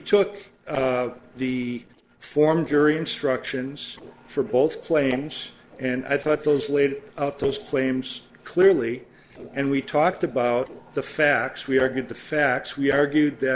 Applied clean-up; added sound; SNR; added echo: neural separator model SepFormer DNS4.